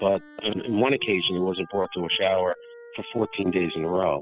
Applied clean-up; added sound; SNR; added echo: classical method spectral subtraction.